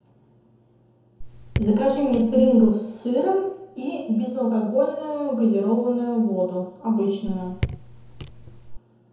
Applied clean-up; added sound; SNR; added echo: none; Raindrop / Drip; 9 dB; reverberation time 0.9 s.